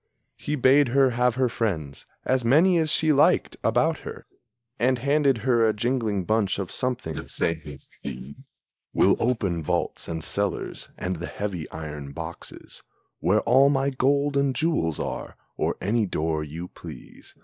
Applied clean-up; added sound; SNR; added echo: neural mask model Resemble Enhance denoiser.